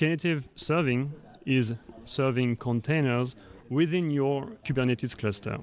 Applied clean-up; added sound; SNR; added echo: none; none; none; none.